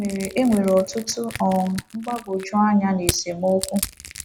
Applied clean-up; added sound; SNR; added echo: none; Crushing; 12 dB; none.